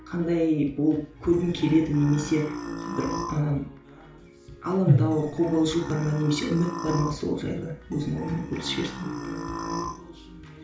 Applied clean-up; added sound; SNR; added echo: none; Burping, eructation; 8 dB; reverberation time 0.4 s.